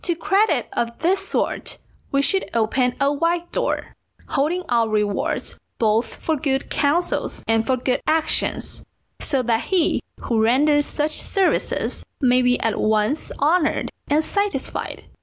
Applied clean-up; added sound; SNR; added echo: none; none; none; none.